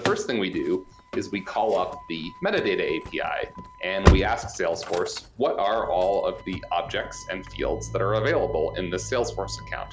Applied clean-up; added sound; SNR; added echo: none; Slam / Engine starting; 4 dB; none.